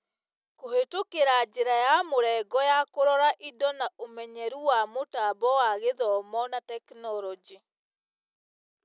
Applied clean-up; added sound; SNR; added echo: none; none; none; none.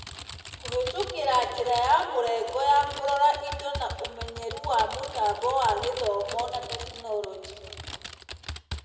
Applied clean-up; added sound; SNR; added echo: none; Typing; 12 dB; reverberation time 1.7 s.